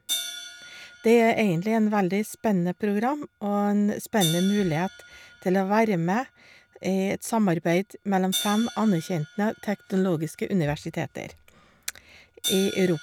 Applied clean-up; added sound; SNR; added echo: none; Hi-hat; 14 dB; none.